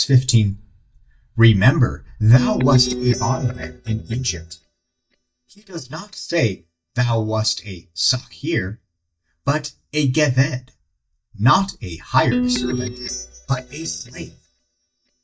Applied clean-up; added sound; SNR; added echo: neural mask model DeepFilterNet 3.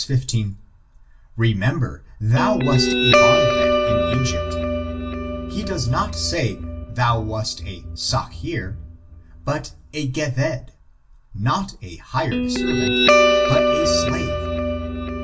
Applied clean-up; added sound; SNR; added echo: none; Guitar; -2 dB; reverberation time 0.2 s.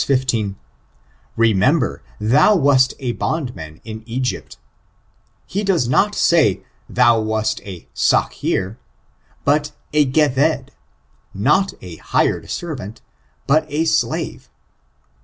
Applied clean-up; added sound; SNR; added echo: none; none; none; none.